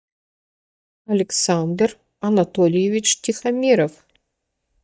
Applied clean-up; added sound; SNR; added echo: neural mask model DeepFilterNet 3.